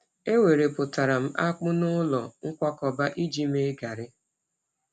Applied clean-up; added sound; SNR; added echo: none; none; none; none.